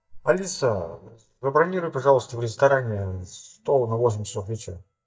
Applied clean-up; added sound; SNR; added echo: neural mask model DeepFilterNet 3.